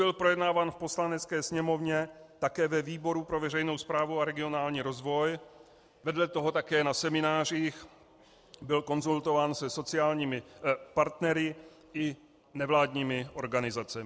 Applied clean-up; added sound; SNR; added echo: none; none; none; none.